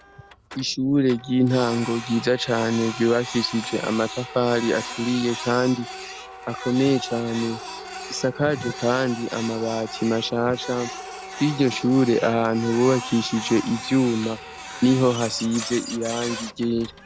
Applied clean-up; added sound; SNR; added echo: none; Printer; 12 dB; none.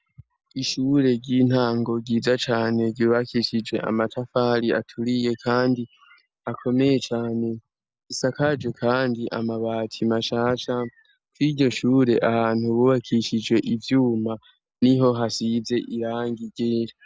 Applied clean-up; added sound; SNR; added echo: none; none; none; none.